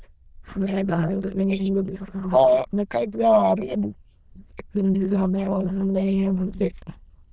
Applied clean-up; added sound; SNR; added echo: neural diffusion model UNIVERSE++.